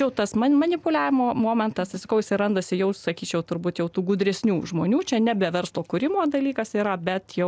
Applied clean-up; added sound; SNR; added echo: none; none; none; none.